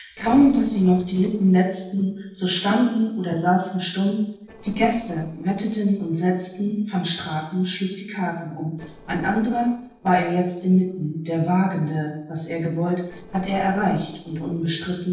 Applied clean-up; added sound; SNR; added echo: neural separator model SepFormer DNS4.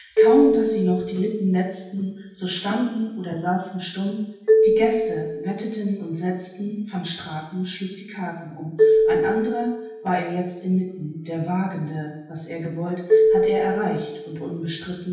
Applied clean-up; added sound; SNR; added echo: none; Marimba, xylophone; -2 dB; reverberation time 0.9 s.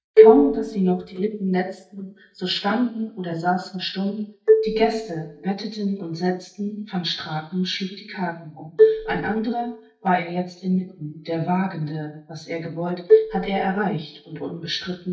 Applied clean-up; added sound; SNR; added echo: neural mask model DeepFilterNet 3.